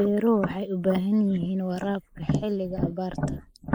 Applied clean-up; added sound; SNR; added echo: neural mask model Resemble Enhance denoiser.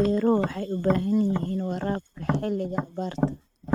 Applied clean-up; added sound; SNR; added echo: neural mask model RNNoise.